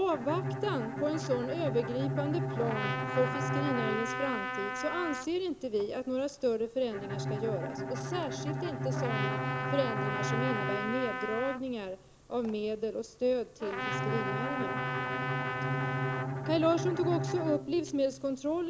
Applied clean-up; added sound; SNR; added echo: none; Trumpet + Bowed string instrument; 2 dB; none.